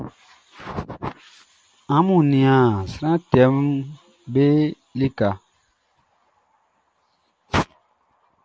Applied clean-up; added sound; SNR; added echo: none; none; none; none.